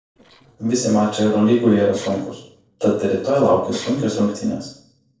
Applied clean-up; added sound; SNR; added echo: neural separator model SepFormer DNS4.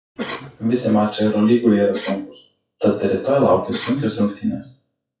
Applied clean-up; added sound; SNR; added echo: classical method WPE with log-MMSE.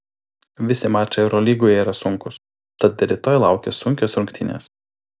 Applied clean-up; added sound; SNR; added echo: none; none; none; none.